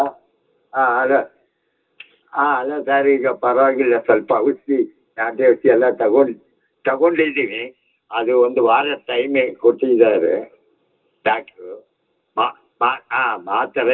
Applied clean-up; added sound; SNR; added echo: none; none; none; reverberation time 0.2 s.